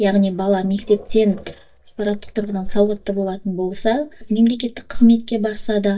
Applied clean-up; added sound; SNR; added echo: neural mask model DeepFilterNet 3.